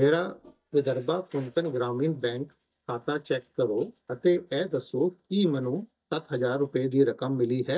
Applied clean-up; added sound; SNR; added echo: neural mask model DeepFilterNet 3.